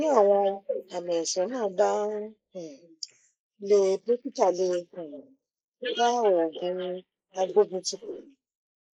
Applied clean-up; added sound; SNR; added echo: neural mask model Resemble Enhance denoiser.